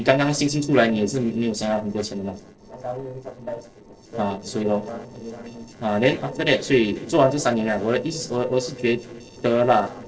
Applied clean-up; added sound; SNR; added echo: neural separator model SepFormer DNS4.